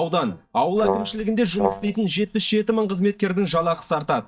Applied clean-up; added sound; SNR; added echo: neural mask model DeepFilterNet 3.